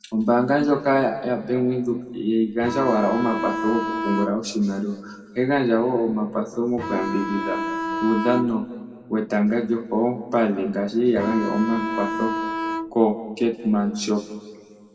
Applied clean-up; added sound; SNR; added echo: none; Bowed string instrument; 5 dB; reverberation time 1.5 s.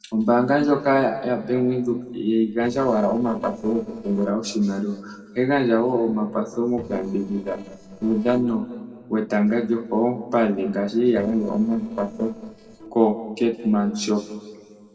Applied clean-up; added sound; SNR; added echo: neural separator model SepFormer DNS4.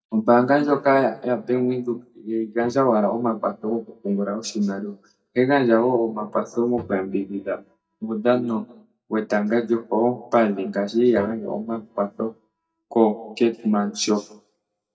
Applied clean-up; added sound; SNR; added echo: neural mask model DeepFilterNet 3.